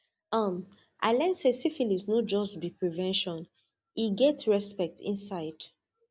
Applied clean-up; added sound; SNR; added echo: none; none; none; none.